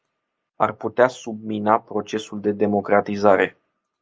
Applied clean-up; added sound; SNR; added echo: none; none; none; none.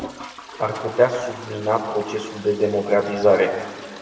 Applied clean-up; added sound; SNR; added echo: none; Toilet flush; 17 dB; reverberation time 2.1 s.